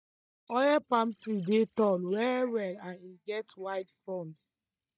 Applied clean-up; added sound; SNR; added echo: neural mask model DeepFilterNet 3.